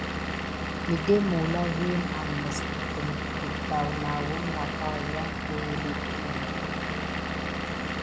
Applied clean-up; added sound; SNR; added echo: none; Engine / Vehicle; -1 dB; none.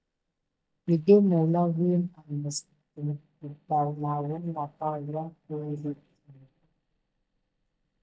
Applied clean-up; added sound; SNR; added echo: neural mask model DeepFilterNet 3.